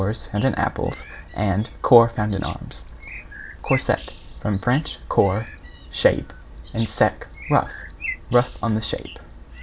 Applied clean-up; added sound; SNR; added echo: none; Bird; 17 dB; none.